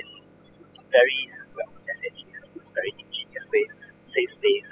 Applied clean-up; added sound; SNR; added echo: classical method spectral subtraction.